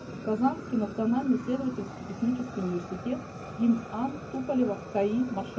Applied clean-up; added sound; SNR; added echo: none; Fire; 11 dB; reverberation time 0.3 s.